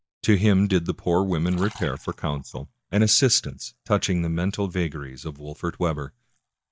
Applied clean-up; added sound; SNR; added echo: neural mask model DeepFilterNet 3.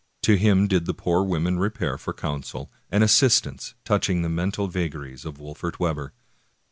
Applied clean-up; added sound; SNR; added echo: none; none; none; none.